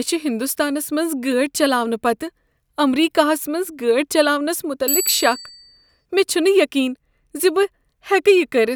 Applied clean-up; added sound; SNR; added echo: none; Bicycle bell; 14 dB; none.